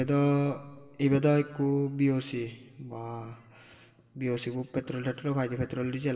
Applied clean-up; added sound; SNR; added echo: none; none; none; reverberation time 2.8 s.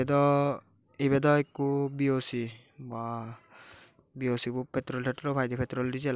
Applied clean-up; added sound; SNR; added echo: none; none; none; none.